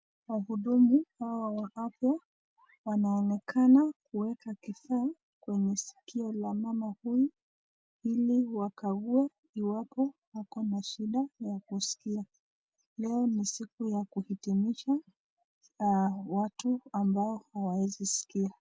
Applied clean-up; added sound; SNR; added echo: none; none; none; none.